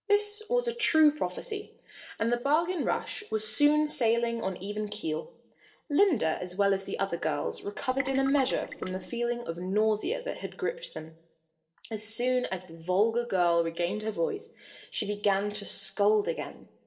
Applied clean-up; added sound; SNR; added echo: neural separator model SepFormer DNS4.